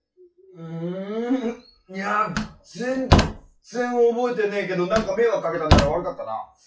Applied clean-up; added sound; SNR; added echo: classical method WPE with log-MMSE.